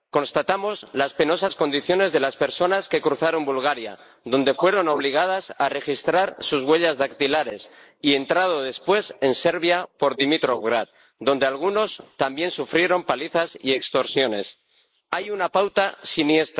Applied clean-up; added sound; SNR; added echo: neural mask model Resemble Enhance denoiser.